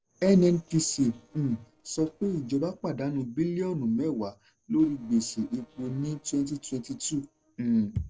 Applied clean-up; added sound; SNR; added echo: neural separator model SepFormer DNS4.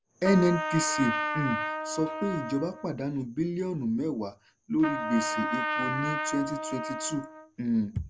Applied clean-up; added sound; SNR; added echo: none; Trumpet; 5 dB; none.